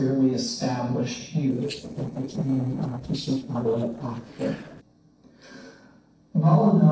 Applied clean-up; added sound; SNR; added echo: neural separator model SepFormer DNS4.